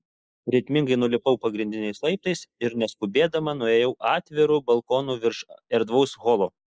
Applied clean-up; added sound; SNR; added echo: neural mask model Resemble Enhance denoiser.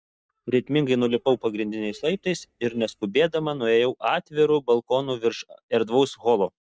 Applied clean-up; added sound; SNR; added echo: neural mask model DeepFilterNet 3.